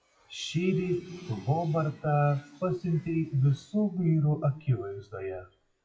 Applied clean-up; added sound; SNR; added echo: classical method WPE with log-MMSE.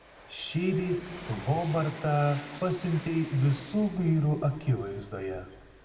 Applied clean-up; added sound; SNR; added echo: none; Train; 16 dB; reverberation time 1.3 s.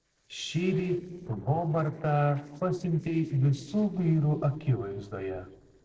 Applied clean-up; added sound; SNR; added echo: neural separator model SepFormer DNS4.